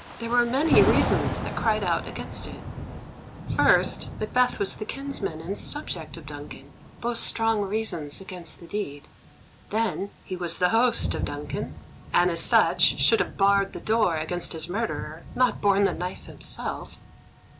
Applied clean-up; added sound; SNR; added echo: none; Thunder / Rain; 7 dB; none.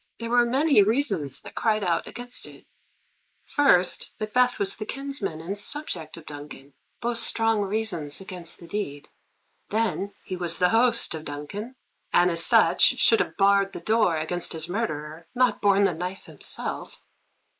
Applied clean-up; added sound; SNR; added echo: neural mask model Resemble Enhance denoiser.